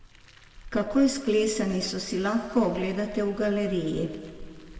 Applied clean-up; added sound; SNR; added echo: none; Car; 19 dB; reverberation time 1.7 s.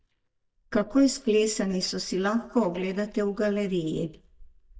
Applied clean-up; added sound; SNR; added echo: neural mask model DeepFilterNet 3.